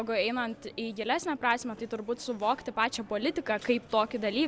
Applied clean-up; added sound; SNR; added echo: none; none; none; none.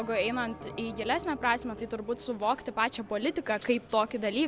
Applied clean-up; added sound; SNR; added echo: none; Bell; 17 dB; none.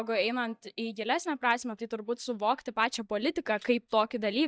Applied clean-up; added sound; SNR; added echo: neural mask model DeepFilterNet 3.